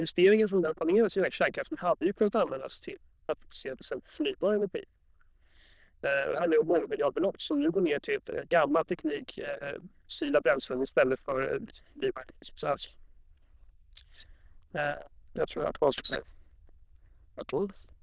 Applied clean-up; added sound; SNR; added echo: neural diffusion model UNIVERSE++.